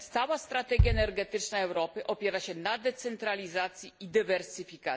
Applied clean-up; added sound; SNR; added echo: none; Bass drum; 1 dB; none.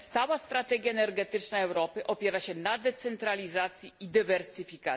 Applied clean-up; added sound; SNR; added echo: none; none; none; none.